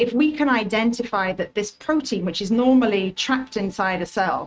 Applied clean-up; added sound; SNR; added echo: neural mask model RNNoise.